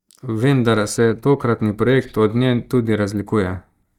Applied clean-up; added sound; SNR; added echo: neural mask model DeepFilterNet 3.